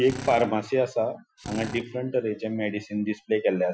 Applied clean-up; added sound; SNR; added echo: classical method Wiener filter.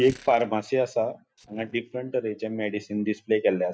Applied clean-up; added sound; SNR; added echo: neural mask model DeepFilterNet 3.